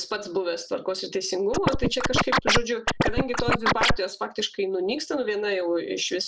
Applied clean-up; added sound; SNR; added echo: neural mask model Resemble Enhance denoiser.